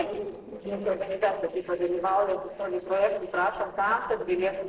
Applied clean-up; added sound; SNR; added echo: neural separator model SepFormer DNS4.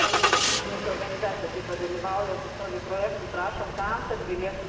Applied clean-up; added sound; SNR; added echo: none; Engine starting; -1 dB; reverberation time 1.7 s.